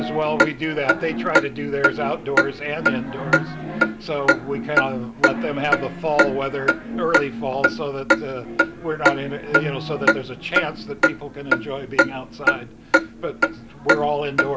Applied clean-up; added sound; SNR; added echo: none; Clock; -3 dB; none.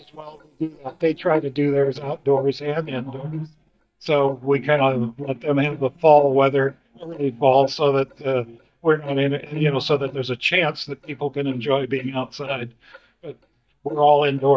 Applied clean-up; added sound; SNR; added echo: neural mask model DeepFilterNet 3.